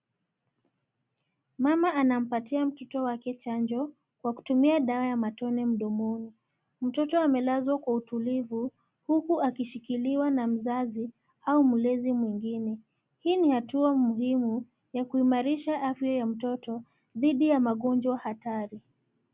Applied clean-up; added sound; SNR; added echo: none; none; none; none.